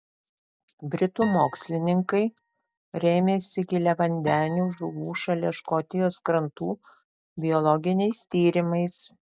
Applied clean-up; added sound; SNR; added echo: none; Acoustic guitar; 16 dB; none.